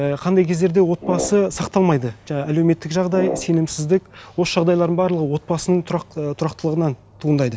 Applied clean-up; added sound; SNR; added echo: none; Brass instrument; 11 dB; none.